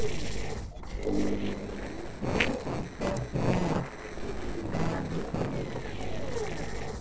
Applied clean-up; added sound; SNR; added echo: neural separator model SepFormer DNS4.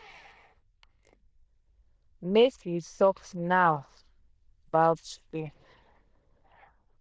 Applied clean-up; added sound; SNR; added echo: neural diffusion model UNIVERSE++.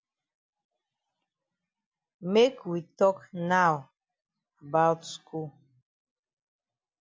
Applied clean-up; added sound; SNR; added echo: none; none; none; none.